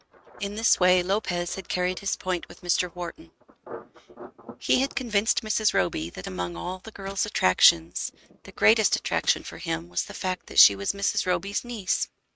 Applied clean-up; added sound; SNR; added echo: neural mask model RNNoise.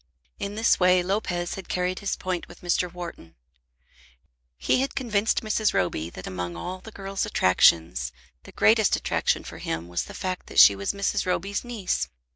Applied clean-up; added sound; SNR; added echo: none; none; none; none.